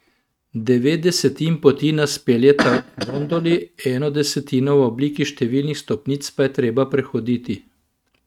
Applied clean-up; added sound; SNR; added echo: neural mask model RNNoise.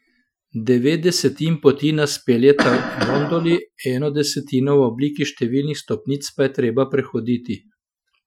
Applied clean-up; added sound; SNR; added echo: classical method Wiener filter.